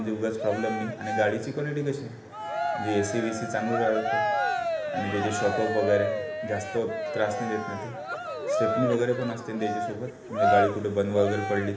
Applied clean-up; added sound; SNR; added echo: none; Cheering; 1 dB; reverberation time 1.0 s.